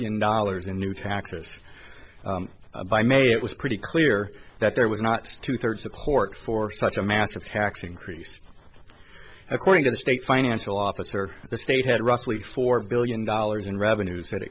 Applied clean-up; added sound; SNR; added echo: none; none; none; none.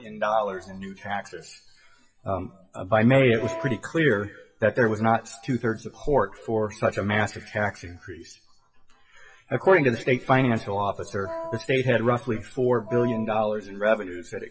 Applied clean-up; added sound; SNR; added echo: classical method WPE with log-MMSE.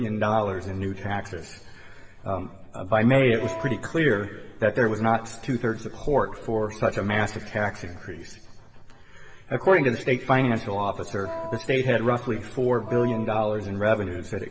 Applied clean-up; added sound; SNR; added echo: none; Wind instrument, woodwind instrument; 10 dB; reverberation time 3.0 s.